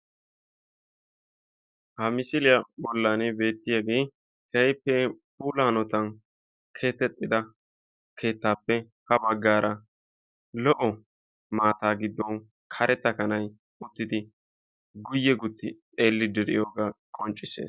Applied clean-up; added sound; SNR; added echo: none; none; none; none.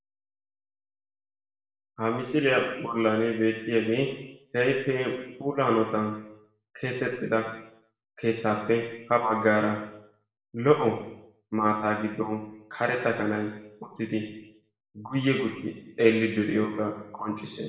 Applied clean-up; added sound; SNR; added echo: none; none; none; reverberation time 0.8 s.